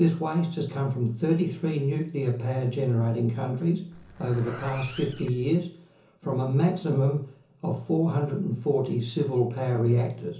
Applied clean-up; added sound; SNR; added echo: none; Zipper (clothing); 18 dB; reverberation time 0.6 s.